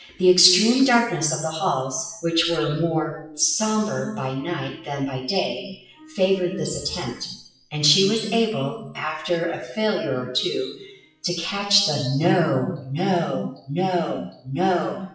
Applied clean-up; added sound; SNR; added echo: classical method WPE with log-MMSE.